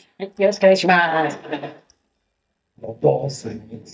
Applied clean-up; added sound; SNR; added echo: neural mask model DeepFilterNet 3.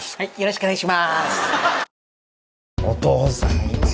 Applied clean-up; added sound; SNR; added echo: none; none; none; none.